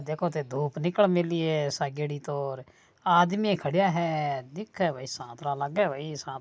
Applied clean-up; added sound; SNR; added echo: none; none; none; none.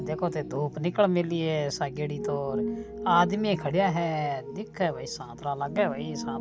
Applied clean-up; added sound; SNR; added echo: none; Piano; 8 dB; none.